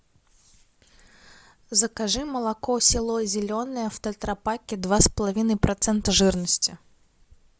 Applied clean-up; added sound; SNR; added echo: none; none; none; none.